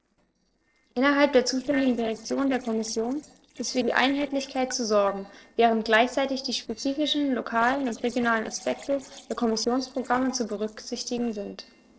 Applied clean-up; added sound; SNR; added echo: neural separator model SepFormer DNS4.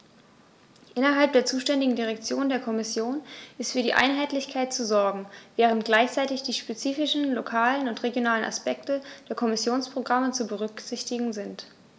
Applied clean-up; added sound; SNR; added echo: none; none; none; none.